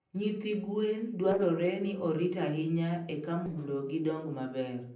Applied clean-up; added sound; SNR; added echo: neural separator model SepFormer DNS4.